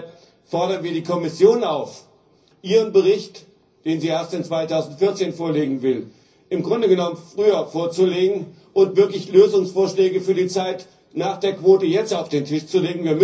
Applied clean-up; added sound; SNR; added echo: none; none; none; reverberation time 0.5 s.